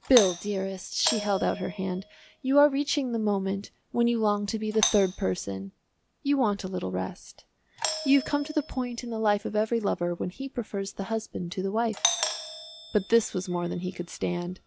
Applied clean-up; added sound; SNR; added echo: none; Doorbell; 10 dB; none.